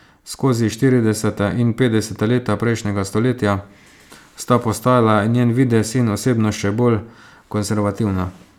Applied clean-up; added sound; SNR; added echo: none; none; none; none.